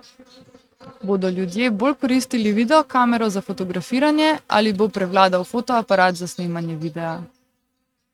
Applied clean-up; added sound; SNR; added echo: neural mask model RNNoise.